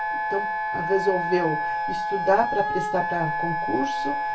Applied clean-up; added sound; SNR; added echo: none; Wind instrument, woodwind instrument; 0 dB; reverberation time 0.2 s.